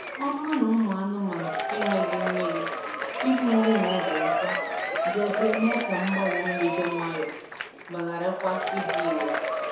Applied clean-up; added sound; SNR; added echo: none; Applause / Crowd / Cheering; 1 dB; reverberation time 0.7 s.